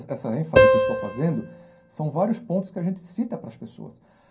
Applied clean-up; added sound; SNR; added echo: none; Piano; -4 dB; reverberation time 0.3 s.